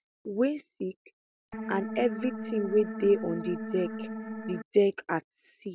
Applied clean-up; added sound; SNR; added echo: none; Organ; 6 dB; none.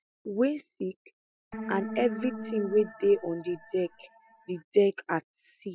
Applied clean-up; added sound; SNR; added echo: classical method Wiener filter.